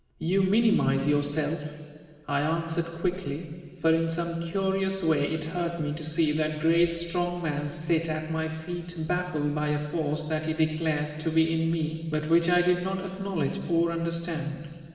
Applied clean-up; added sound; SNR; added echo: none; none; none; reverberation time 2.1 s.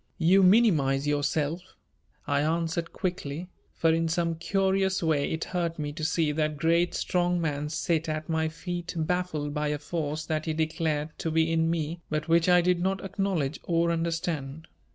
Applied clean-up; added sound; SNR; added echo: none; none; none; none.